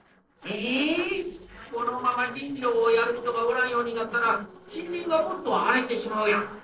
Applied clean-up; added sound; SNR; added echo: neural separator model SepFormer DNS4.